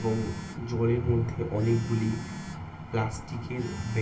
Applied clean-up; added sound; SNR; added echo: none; Telephone; 14 dB; reverberation time 0.2 s.